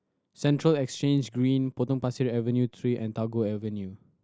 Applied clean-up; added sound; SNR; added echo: none; none; none; none.